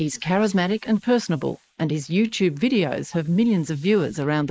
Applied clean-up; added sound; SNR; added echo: neural mask model Resemble Enhance denoiser.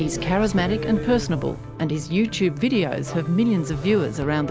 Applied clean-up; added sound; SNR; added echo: none; Boom; 15 dB; none.